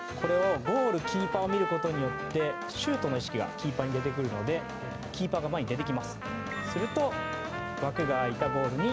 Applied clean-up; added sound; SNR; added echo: none; Trumpet; 7 dB; none.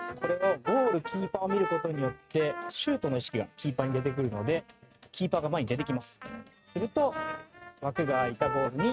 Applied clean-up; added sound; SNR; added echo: neural mask model RNNoise.